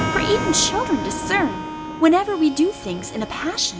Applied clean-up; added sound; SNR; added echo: none; Thunder + Harmonica; 6 dB; none.